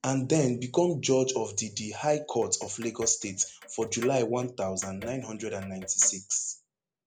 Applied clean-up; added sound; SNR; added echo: none; Clock; 18 dB; none.